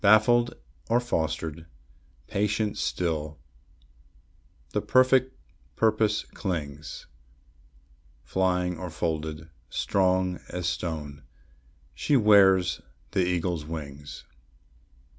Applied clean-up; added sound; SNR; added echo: none; none; none; none.